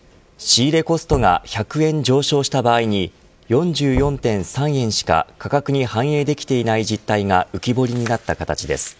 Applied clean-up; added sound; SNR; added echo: none; Knock / Wood; 14 dB; none.